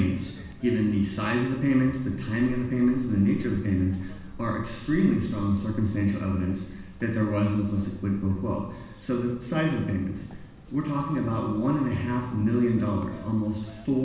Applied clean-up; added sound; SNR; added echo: none; Chirp, tweet; 18 dB; reverberation time 1.1 s.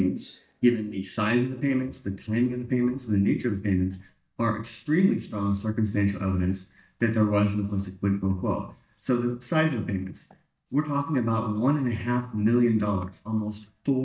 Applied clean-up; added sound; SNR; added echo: neural mask model DeepFilterNet 3.